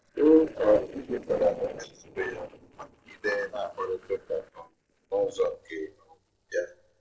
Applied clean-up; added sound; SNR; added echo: neural separator model SepFormer DNS4.